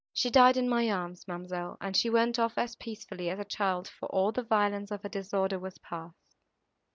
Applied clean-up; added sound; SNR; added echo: none; none; none; none.